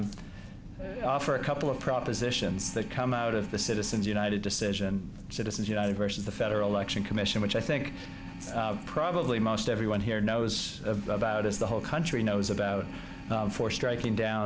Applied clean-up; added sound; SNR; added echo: none; Organ; 16 dB; none.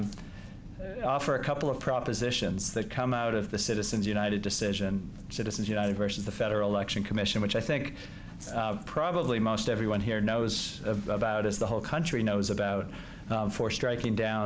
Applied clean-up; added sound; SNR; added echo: none; none; none; none.